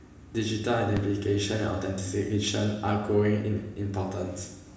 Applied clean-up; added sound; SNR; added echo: none; Fireworks; 18 dB; reverberation time 1.0 s.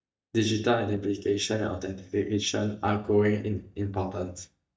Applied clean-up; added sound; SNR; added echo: neural mask model DeepFilterNet 3.